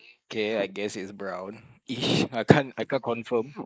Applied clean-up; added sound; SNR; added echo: neural mask model Resemble Enhance denoiser.